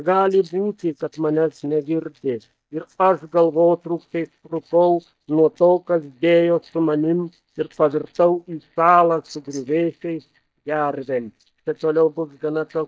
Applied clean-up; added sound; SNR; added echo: neural mask model DeepFilterNet 3.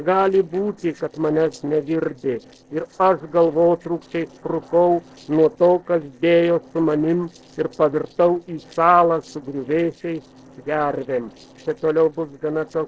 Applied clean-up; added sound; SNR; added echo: neural separator model SepFormer DNS4.